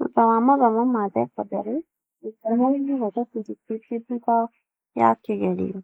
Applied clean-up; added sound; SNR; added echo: neural mask model Resemble Enhance denoiser.